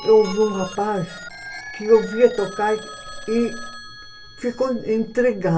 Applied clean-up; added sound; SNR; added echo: none; Telephone; 16 dB; reverberation time 0.1 s.